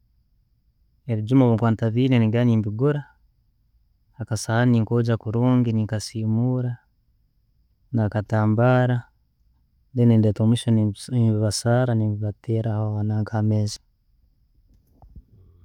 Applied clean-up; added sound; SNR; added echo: none; none; none; none.